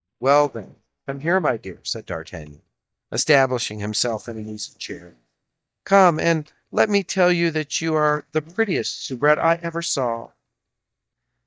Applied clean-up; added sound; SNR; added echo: neural mask model DeepFilterNet 3.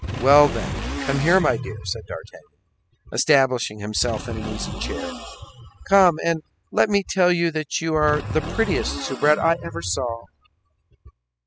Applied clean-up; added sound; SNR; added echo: classical method spectral subtraction.